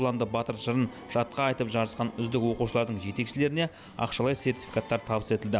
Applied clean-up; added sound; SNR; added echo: none; none; none; none.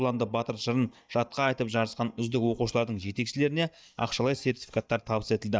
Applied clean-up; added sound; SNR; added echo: neural mask model DeepFilterNet 3.